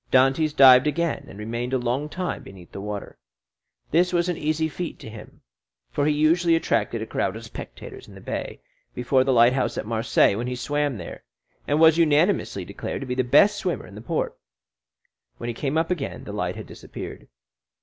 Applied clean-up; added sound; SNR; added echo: none; none; none; none.